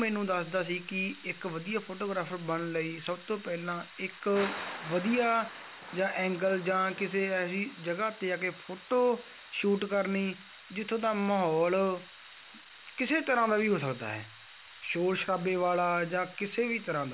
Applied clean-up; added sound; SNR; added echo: none; Thunder / Rain; 16 dB; none.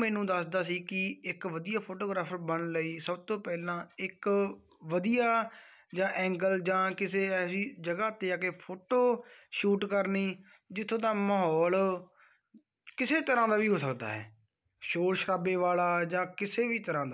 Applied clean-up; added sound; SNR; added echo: none; none; none; none.